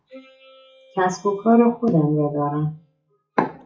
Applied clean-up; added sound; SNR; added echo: classical method WPE with log-MMSE.